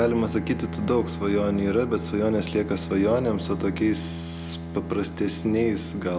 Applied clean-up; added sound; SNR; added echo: none; Bowed string instrument; 8 dB; none.